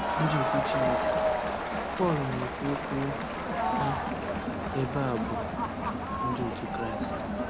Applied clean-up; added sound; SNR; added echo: none; Crowd; -4 dB; none.